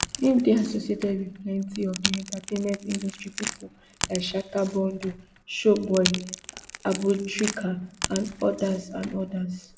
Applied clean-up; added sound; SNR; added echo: none; Crack / Crackle; 9 dB; none.